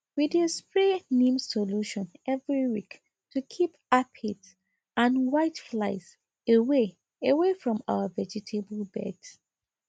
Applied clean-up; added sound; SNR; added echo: none; none; none; none.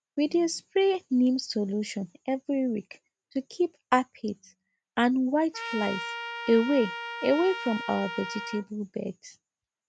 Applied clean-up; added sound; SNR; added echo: none; Trumpet; 9 dB; none.